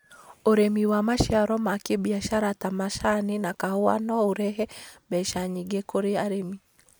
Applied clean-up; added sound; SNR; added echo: none; none; none; none.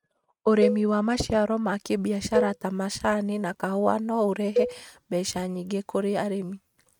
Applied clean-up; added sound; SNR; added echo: neural mask model RNNoise.